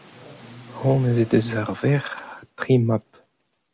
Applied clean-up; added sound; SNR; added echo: none; none; none; none.